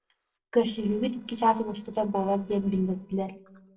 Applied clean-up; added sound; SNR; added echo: neural separator model SepFormer DNS4.